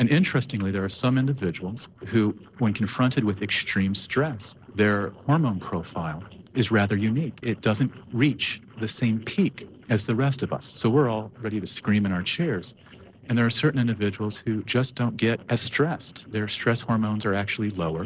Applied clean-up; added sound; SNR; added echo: neural separator model SepFormer DNS4.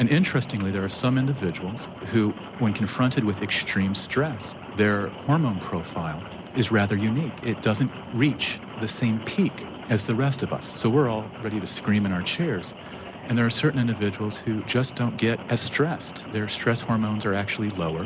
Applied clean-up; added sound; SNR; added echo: none; Rain; 14 dB; none.